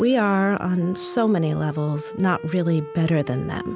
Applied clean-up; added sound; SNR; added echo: none; Wind instrument, woodwind instrument; 15 dB; none.